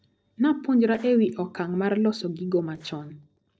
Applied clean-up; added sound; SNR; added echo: neural separator model SepFormer DNS4.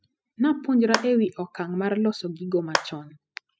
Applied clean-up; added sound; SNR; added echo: classical method spectral subtraction.